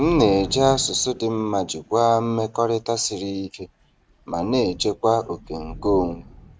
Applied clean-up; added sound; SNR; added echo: none; Thunder / Rain; 16 dB; none.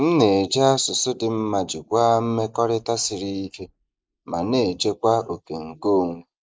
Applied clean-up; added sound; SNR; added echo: neural mask model Resemble Enhance denoiser.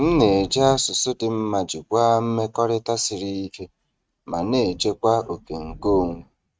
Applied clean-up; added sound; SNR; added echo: neural mask model RNNoise.